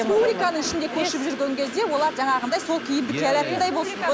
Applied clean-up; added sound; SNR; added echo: none; Train; 11 dB; none.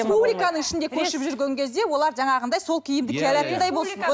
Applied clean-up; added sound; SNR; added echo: none; none; none; none.